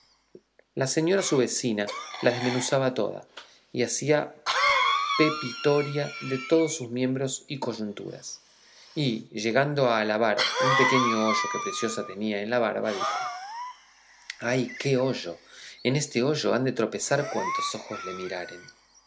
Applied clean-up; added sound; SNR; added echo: none; Cough; 5 dB; none.